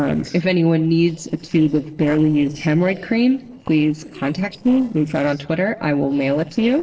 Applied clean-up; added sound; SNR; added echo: neural separator model SepFormer DNS4.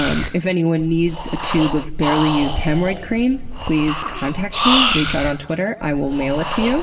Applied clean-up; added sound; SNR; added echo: none; Breathing; 3 dB; reverberation time 1.7 s.